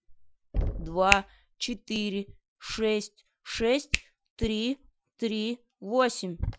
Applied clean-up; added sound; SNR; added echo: classical method Wiener filter.